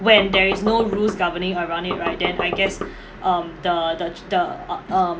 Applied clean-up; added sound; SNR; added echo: none; Knock; 6 dB; none.